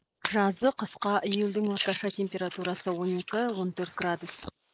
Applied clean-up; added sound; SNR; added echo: neural mask model Resemble Enhance denoiser.